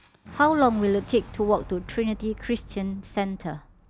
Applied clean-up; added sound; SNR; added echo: none; Boom; 17 dB; none.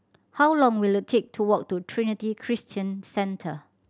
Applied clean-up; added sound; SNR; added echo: none; none; none; none.